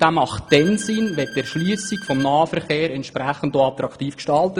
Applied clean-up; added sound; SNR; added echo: none; Bowed string instrument; 15 dB; none.